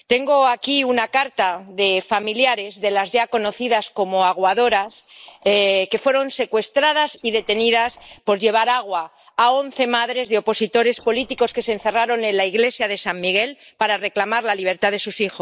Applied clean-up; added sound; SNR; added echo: neural mask model Resemble Enhance denoiser.